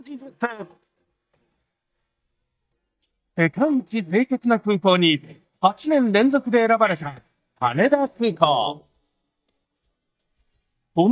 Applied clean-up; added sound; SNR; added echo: neural mask model DeepFilterNet 3.